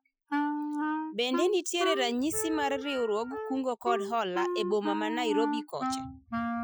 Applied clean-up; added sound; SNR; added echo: classical method Wiener filter.